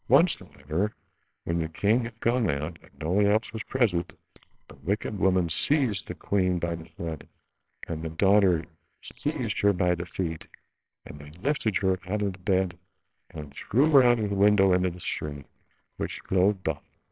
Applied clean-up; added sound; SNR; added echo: neural separator model SepFormer WHAMR!.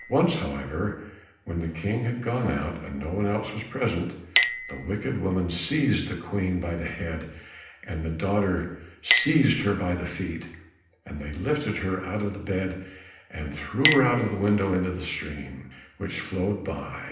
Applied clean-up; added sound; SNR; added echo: none; Chink, clink; 8 dB; reverberation time 0.8 s.